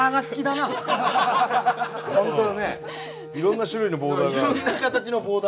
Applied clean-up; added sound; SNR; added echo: none; Wind instrument, woodwind instrument; 15 dB; none.